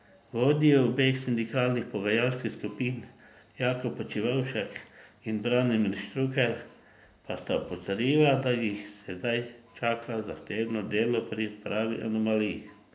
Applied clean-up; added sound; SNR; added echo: none; none; none; none.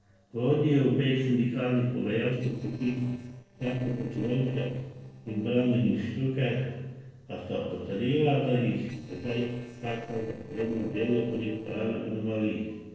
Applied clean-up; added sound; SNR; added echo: neural separator model SepFormer DNS4.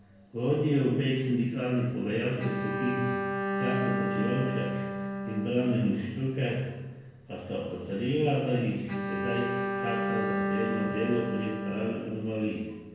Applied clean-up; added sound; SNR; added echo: none; Bowed string instrument; 4 dB; reverberation time 1.0 s.